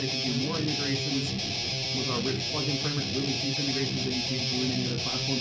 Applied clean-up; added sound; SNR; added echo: none; Guitar; -3 dB; none.